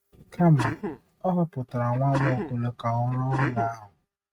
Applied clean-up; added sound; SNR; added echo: neural mask model RNNoise.